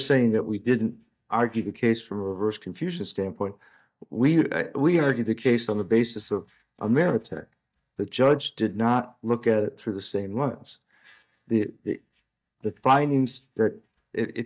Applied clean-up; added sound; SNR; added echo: neural mask model DeepFilterNet 3.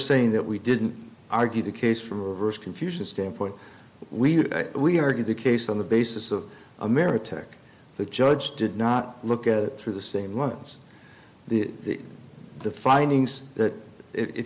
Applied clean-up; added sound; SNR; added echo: none; none; none; none.